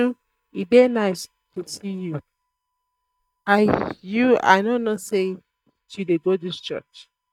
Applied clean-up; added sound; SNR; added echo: neural mask model DeepFilterNet 3.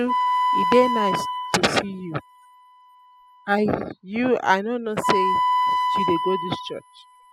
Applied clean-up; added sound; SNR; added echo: classical method spectral subtraction.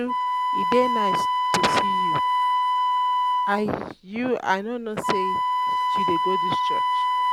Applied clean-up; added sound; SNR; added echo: none; Wind instrument, woodwind instrument; -5 dB; none.